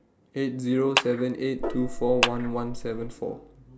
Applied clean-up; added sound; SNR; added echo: none; Clapping + Gong; 2 dB; none.